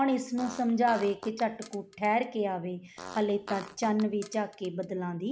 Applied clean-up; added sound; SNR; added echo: none; Fart; 17 dB; none.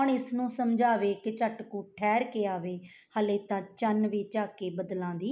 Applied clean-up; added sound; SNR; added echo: none; none; none; none.